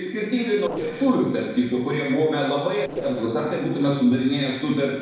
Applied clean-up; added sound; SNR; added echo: neural separator model SepFormer DNS4.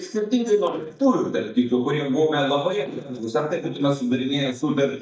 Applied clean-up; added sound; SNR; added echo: neural mask model DeepFilterNet 3.